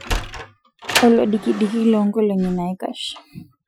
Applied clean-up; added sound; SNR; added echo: classical method Wiener filter.